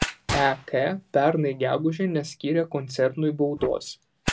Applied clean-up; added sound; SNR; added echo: none; Fire + Gunshot, gunfire; 10 dB; none.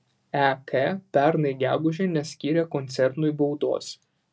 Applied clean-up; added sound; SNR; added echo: none; none; none; none.